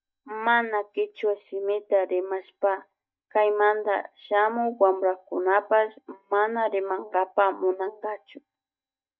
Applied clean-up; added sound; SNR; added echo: neural mask model DeepFilterNet 3.